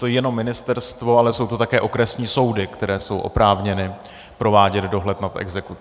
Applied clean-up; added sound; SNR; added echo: none; none; none; none.